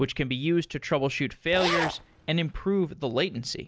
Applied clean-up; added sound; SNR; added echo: none; Zipper (clothing); 4 dB; none.